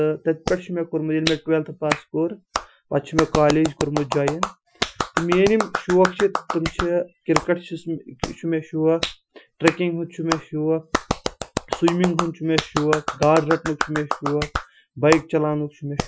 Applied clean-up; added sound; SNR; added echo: classical method Wiener filter.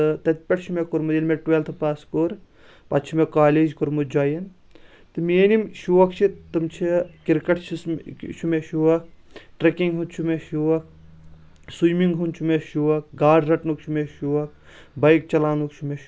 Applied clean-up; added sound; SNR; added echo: none; none; none; none.